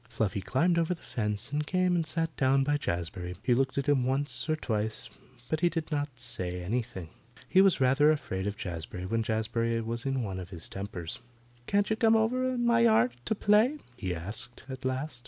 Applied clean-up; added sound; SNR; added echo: none; none; none; none.